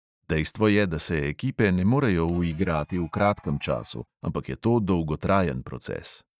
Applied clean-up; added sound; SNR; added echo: neural mask model DeepFilterNet 3.